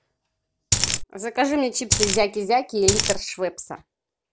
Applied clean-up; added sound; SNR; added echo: none; Coin (dropping); -4 dB; none.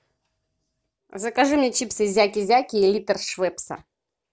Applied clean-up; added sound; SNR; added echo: none; none; none; none.